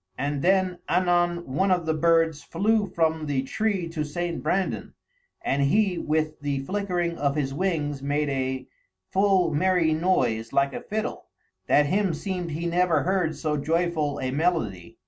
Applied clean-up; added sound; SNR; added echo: none; none; none; none.